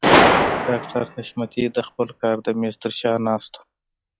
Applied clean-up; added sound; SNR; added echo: classical method log-MMSE.